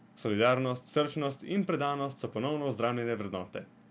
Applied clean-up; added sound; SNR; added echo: none; none; none; none.